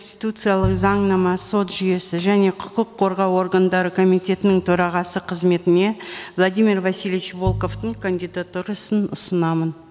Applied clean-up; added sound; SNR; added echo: none; Piano; 11 dB; none.